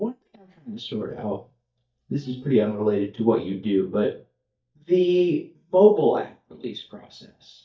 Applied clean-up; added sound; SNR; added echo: neural mask model DeepFilterNet 3.